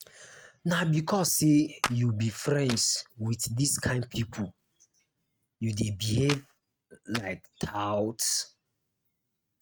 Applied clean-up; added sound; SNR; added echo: neural mask model RNNoise.